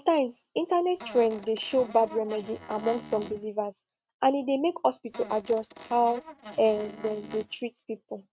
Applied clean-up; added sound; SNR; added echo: neural mask model RNNoise.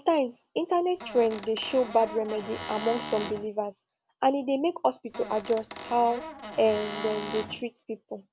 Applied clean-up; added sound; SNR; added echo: none; Squeak / Cupboard open or close; 11 dB; none.